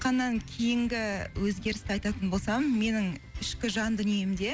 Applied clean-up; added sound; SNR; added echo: none; none; none; none.